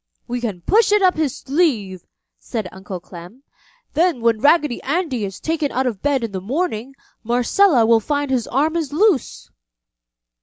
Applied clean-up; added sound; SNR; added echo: none; none; none; none.